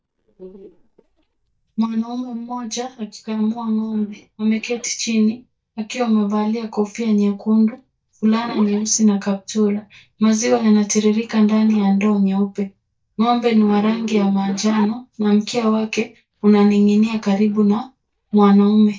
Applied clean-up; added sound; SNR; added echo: neural mask model DeepFilterNet 3.